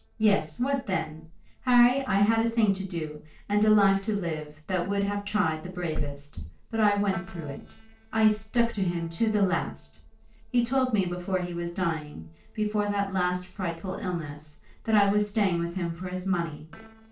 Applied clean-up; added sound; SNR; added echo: neural separator model SepFormer DNS4.